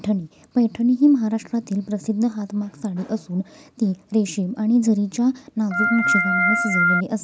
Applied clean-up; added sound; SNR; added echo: none; Organ; -2 dB; none.